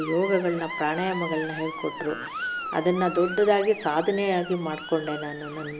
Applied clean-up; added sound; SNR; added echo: none; Screech; 10 dB; none.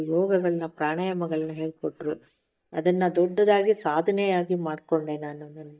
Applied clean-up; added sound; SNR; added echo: neural mask model DeepFilterNet 3.